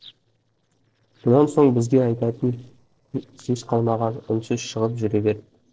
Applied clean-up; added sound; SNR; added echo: neural separator model SepFormer DNS4.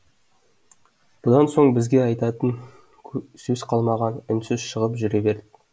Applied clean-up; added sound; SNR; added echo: none; none; none; none.